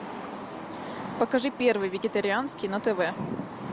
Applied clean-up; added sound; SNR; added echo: none; none; none; none.